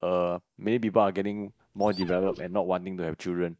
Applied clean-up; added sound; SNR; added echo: neural mask model DeepFilterNet 3.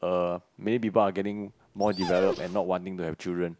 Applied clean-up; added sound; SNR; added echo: none; Dog; 9 dB; none.